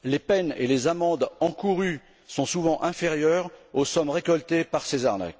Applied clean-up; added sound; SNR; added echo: none; none; none; none.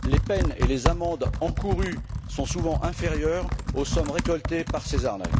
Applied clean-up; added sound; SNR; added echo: none; Computer keyboard; -2 dB; none.